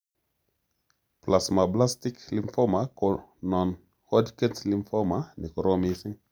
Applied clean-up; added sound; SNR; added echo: none; none; none; none.